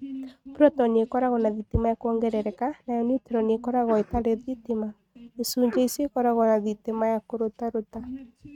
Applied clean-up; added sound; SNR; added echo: neural mask model RNNoise.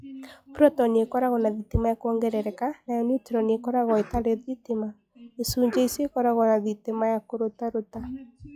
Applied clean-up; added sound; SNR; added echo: classical method log-MMSE.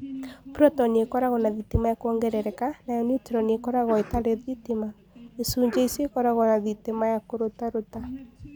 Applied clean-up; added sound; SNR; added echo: none; Sneeze; 16 dB; none.